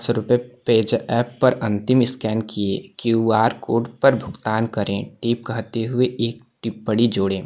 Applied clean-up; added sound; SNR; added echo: none; none; none; none.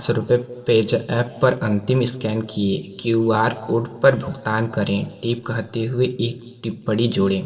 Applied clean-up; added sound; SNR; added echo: none; none; none; reverberation time 2.4 s.